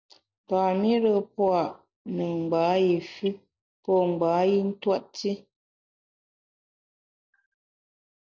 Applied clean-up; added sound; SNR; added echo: none; none; none; none.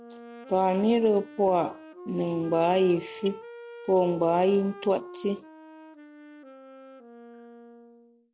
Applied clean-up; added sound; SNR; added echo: none; Wind instrument, woodwind instrument; 17 dB; none.